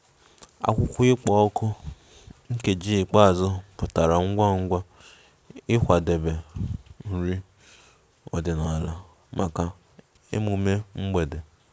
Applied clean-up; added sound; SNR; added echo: none; none; none; none.